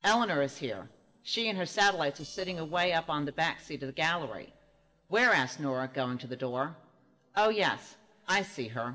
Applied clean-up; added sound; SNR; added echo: neural separator model SepFormer DNS4.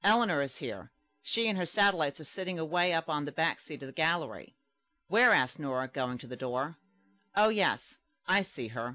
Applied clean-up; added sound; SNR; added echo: none; none; none; none.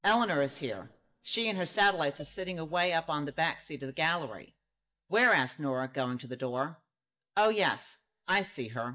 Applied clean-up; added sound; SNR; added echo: neural mask model DeepFilterNet 3.